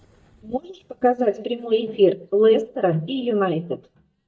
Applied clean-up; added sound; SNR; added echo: neural mask model DeepFilterNet 3.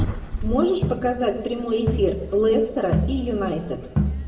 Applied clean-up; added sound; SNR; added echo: none; Crowd; 5 dB; reverberation time 0.8 s.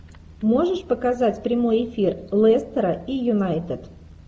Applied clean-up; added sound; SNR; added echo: none; none; none; none.